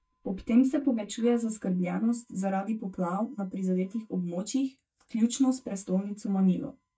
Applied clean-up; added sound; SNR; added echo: neural mask model DeepFilterNet 3.